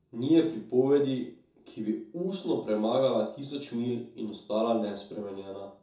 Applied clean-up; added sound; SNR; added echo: none; none; none; reverberation time 0.5 s.